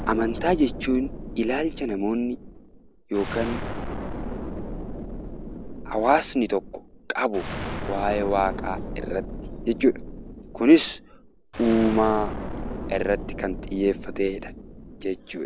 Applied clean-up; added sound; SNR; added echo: none; Explosion; 8 dB; none.